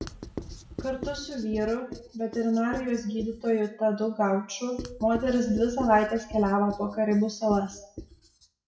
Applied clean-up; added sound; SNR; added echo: classical method WPE with log-MMSE.